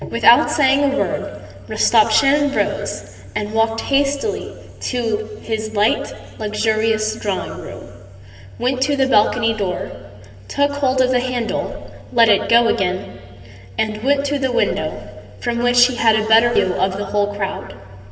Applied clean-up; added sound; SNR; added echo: none; none; none; reverberation time 1.9 s.